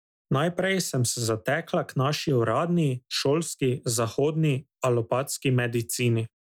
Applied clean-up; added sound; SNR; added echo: none; none; none; none.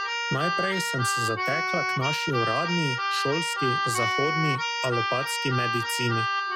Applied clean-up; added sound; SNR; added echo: none; Keyboard (musical); -2 dB; none.